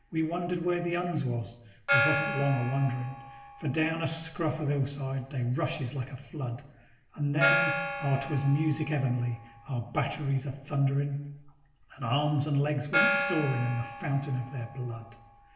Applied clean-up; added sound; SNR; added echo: none; Gong; 5 dB; reverberation time 0.9 s.